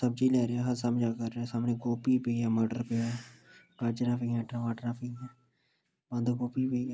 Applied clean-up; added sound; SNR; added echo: none; none; none; none.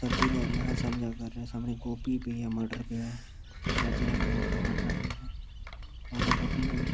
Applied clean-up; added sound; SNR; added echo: none; Engine; -2 dB; none.